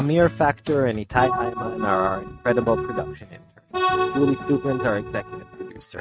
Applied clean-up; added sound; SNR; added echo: neural mask model RNNoise.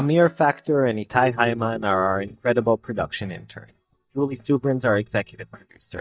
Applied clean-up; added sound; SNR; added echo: neural mask model DeepFilterNet 3.